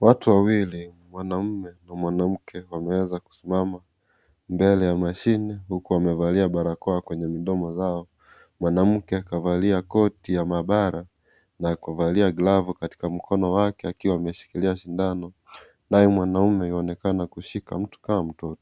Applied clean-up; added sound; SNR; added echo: none; none; none; none.